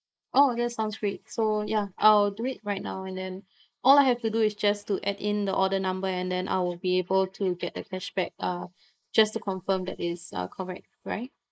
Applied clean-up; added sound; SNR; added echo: neural mask model Resemble Enhance denoiser.